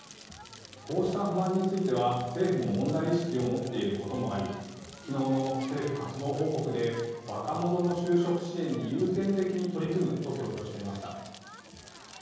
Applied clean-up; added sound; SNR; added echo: none; Crackle; 18 dB; reverberation time 1.3 s.